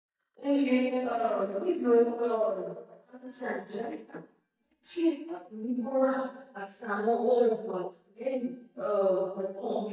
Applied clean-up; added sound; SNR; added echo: neural mask model DeepFilterNet 3.